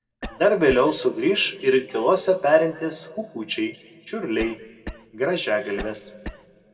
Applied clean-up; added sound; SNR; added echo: none; Cough; 15 dB; reverberation time 1.6 s.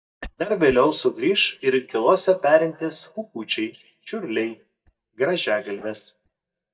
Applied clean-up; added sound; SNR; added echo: neural mask model DeepFilterNet 3.